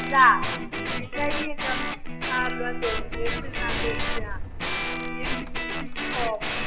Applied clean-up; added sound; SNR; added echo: none; Guitar + Sliding door; -1 dB; none.